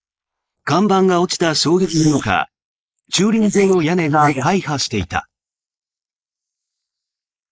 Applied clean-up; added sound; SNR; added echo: neural mask model Resemble Enhance denoiser.